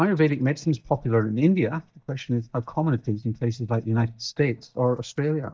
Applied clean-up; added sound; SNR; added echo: neural mask model DeepFilterNet 3.